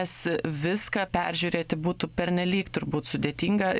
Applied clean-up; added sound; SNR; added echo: none; none; none; none.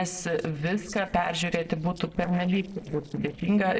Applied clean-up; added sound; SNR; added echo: neural separator model SepFormer DNS4.